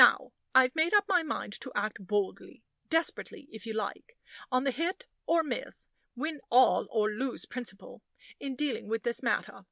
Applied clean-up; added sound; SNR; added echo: none; none; none; none.